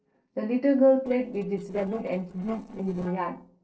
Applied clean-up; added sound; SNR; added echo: neural separator model SepFormer DNS4.